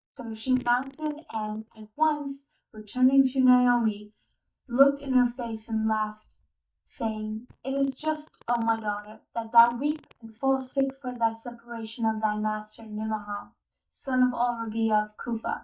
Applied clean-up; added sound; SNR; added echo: neural mask model DeepFilterNet 3.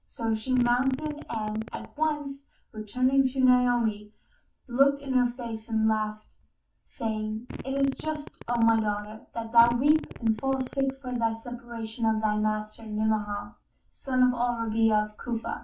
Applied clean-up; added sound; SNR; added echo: none; Fart; 15 dB; reverberation time 0.2 s.